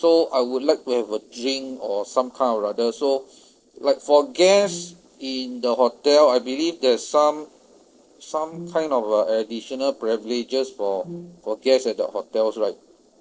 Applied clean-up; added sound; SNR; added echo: neural separator model SepFormer DNS4.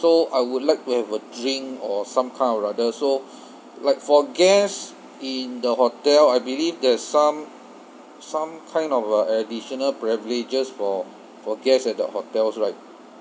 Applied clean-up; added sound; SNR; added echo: none; none; none; none.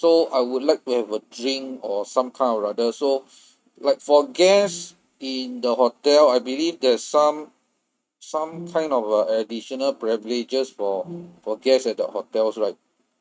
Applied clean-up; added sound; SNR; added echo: neural mask model RNNoise.